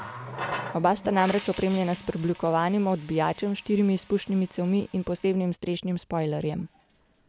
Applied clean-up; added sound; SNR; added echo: none; Water tap, faucet; 15 dB; none.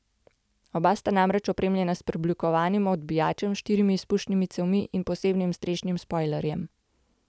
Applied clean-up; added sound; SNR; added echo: none; none; none; none.